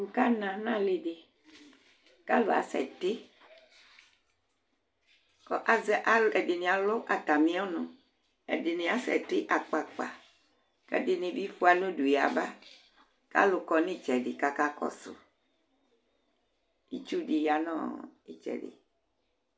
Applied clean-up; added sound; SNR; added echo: none; none; none; none.